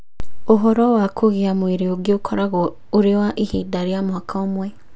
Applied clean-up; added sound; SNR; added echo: none; none; none; none.